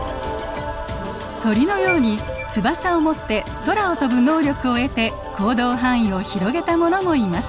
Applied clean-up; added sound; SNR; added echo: none; none; none; none.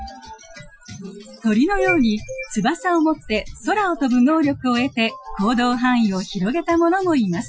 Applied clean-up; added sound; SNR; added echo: classical method Wiener filter.